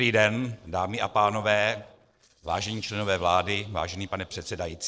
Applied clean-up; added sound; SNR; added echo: neural separator model SepFormer DNS4.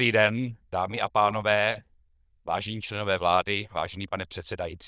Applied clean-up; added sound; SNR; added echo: neural diffusion model UNIVERSE++.